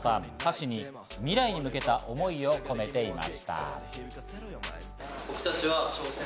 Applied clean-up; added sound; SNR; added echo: none; none; none; none.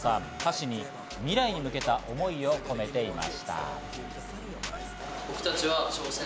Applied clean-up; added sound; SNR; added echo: none; Traffic noise, roadway noise + Wind instrument, woodwind instrument; 12 dB; none.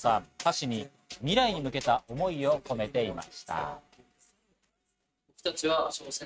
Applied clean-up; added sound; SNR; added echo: neural mask model RNNoise.